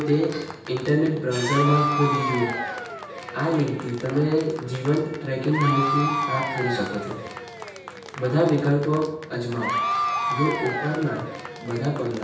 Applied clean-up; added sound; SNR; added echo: none; Applause / Crowd / Cheering; 5 dB; reverberation time 0.9 s.